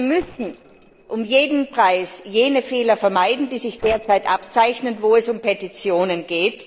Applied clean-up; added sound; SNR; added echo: neural separator model SepFormer DNS4.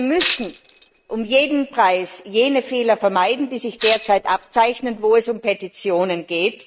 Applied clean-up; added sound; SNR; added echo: neural mask model RNNoise.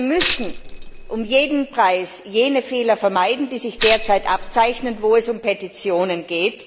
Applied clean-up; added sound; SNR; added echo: none; Tambourine; 8 dB; none.